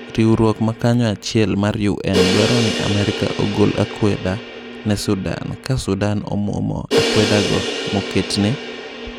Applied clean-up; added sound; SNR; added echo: none; Crash cymbal; 5 dB; none.